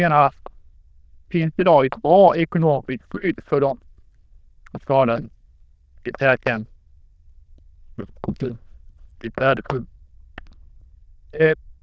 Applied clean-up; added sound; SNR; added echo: neural diffusion model UNIVERSE++.